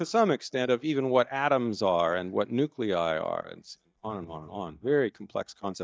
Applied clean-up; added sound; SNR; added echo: neural mask model DeepFilterNet 3.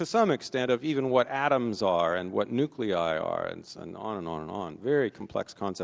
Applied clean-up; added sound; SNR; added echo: none; none; none; none.